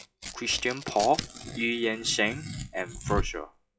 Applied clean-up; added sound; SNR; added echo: classical method WPE with log-MMSE.